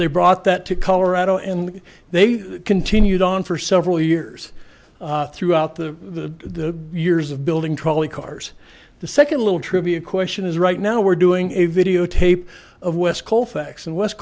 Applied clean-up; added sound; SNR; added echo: none; none; none; none.